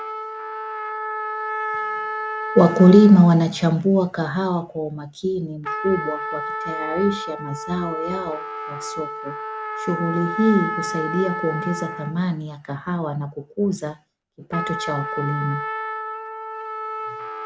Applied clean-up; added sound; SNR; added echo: none; Trumpet; 8 dB; none.